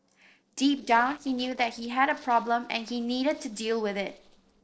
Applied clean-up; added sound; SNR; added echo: neural separator model SepFormer DNS4.